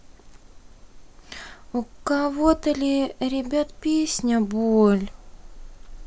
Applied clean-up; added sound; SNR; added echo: none; none; none; none.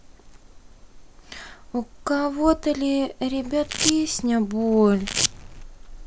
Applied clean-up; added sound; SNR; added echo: none; Domestic sounds, home sounds; 5 dB; none.